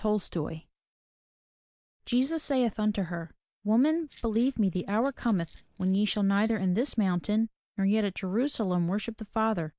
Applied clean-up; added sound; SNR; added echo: neural mask model Resemble Enhance denoiser.